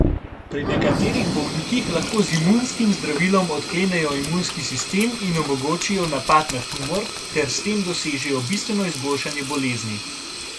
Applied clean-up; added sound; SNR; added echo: none; Sink (filling or washing) + Thunder; 5 dB; none.